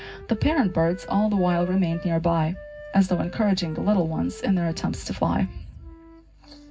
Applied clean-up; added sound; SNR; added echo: none; Wind instrument, woodwind instrument; 19 dB; reverberation time 0.4 s.